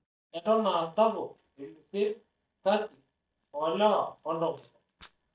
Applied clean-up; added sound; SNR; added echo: neural mask model DeepFilterNet 3.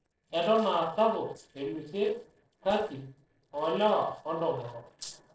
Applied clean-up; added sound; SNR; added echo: neural separator model SepFormer DNS4.